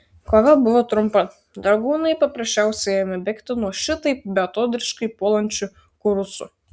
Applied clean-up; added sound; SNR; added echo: none; none; none; none.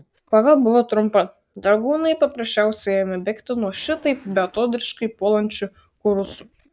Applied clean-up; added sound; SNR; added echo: neural mask model DeepFilterNet 3.